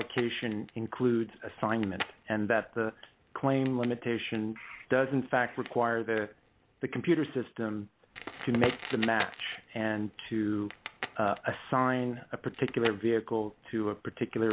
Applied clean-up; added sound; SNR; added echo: none; Crackle; 13 dB; none.